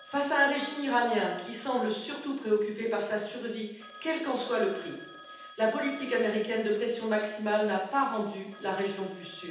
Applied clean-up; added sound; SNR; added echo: none; Telephone; 16 dB; reverberation time 0.8 s.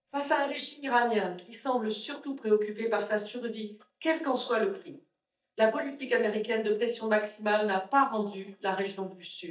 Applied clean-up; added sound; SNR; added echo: neural mask model DeepFilterNet 3.